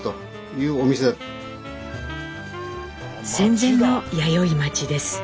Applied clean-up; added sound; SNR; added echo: none; Wind instrument, woodwind instrument; 15 dB; none.